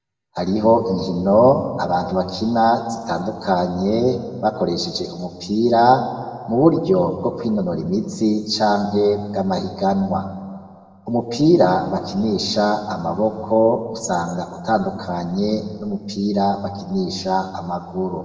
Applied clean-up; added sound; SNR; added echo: none; none; none; reverberation time 1.4 s.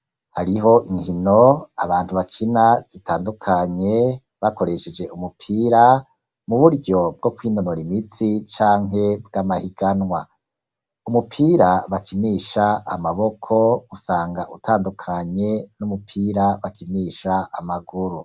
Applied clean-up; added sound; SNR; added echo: none; none; none; none.